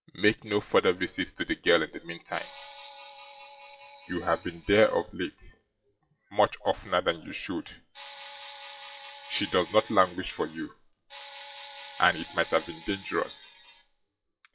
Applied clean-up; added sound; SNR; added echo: classical method WPE with log-MMSE.